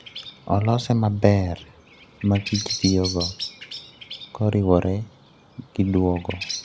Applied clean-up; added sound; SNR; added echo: none; Bird vocalization, bird call, bird song; 13 dB; none.